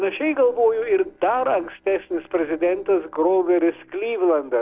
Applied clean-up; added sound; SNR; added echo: neural separator model SepFormer DNS4.